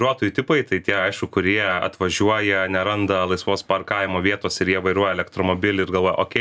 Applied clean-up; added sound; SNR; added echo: none; none; none; none.